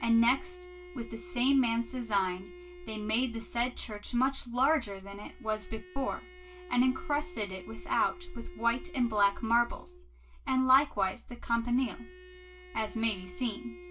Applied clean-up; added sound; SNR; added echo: none; Bowed string instrument; 19 dB; reverberation time 0.2 s.